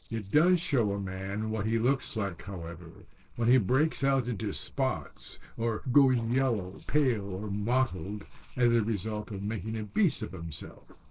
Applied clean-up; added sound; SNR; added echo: neural separator model SepFormer DNS4.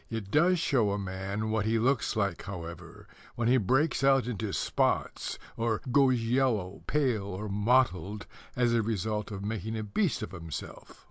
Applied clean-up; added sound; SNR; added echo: none; none; none; none.